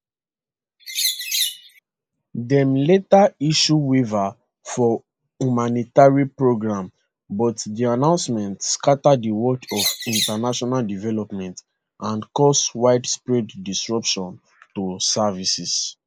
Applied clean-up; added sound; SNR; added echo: neural mask model Resemble Enhance denoiser.